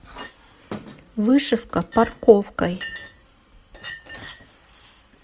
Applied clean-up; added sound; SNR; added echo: none; Chink, clink; 17 dB; none.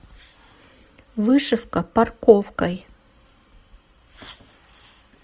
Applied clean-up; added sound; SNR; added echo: none; none; none; none.